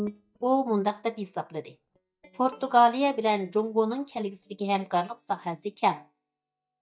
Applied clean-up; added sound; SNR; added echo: neural mask model DeepFilterNet 3.